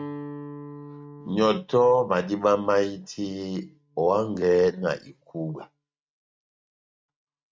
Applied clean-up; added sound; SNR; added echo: neural mask model RNNoise.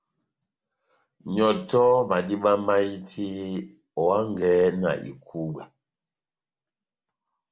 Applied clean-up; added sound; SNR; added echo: none; none; none; none.